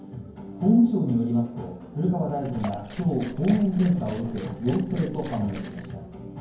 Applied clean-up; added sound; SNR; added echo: none; Liquid; 17 dB; reverberation time 0.9 s.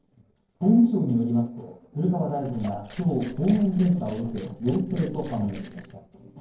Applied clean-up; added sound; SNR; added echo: neural separator model SepFormer DNS4.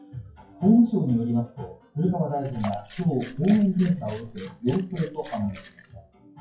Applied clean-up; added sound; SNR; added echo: classical method WPE with log-MMSE.